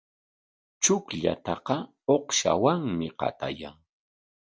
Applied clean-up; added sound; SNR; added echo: none; none; none; none.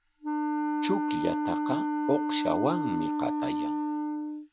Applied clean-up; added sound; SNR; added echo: none; Wind instrument, woodwind instrument; -4 dB; none.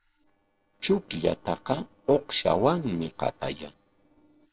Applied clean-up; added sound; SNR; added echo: neural separator model SepFormer DNS4.